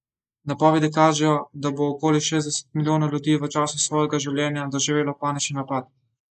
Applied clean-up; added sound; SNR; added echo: neural mask model Resemble Enhance denoiser.